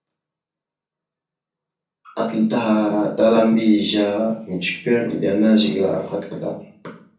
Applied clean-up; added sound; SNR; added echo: none; none; none; reverberation time 0.6 s.